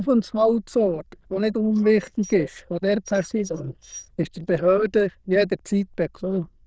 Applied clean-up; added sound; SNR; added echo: neural diffusion model UNIVERSE++.